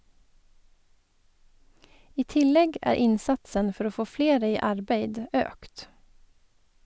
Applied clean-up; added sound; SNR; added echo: none; none; none; none.